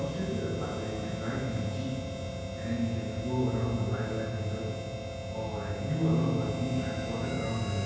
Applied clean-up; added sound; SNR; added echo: none; Harmonica; 8 dB; reverberation time 0.6 s.